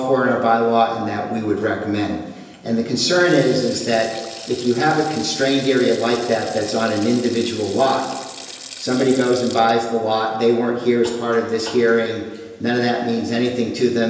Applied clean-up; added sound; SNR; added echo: none; Sink (filling or washing); 20 dB; reverberation time 1.0 s.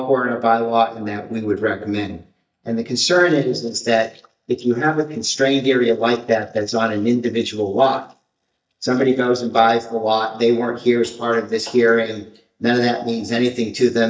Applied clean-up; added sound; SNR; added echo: neural mask model DeepFilterNet 3.